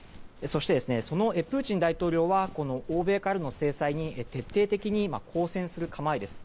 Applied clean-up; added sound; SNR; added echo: none; Run; 16 dB; none.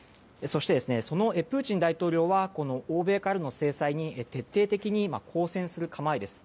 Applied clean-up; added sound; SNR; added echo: none; none; none; none.